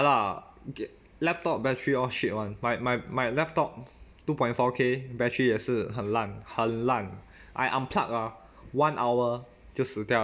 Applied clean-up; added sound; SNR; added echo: none; none; none; none.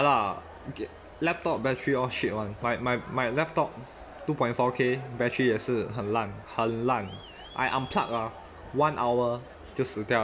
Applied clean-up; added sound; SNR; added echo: none; Crowd; 18 dB; none.